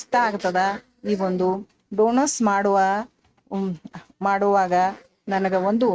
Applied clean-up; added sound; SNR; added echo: neural mask model RNNoise.